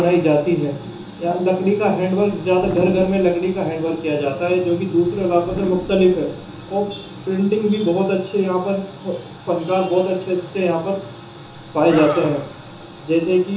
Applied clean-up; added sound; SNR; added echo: none; Animal; 18 dB; reverberation time 1.2 s.